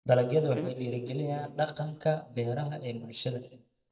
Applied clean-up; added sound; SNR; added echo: neural mask model DeepFilterNet 3.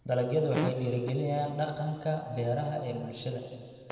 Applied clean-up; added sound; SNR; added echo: none; Fart; 10 dB; reverberation time 2.1 s.